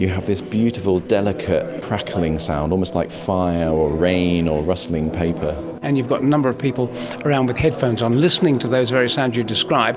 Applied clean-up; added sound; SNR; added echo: none; none; none; none.